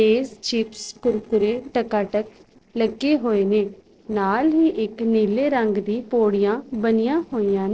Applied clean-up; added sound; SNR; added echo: neural separator model SepFormer DNS4.